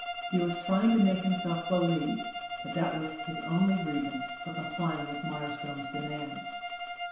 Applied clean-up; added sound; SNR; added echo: none; Bowed string instrument; 7 dB; reverberation time 0.7 s.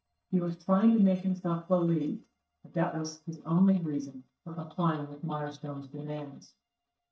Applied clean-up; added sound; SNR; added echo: neural mask model DeepFilterNet 3.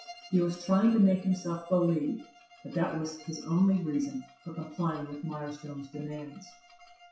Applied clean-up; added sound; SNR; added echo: classical method WPE with log-MMSE.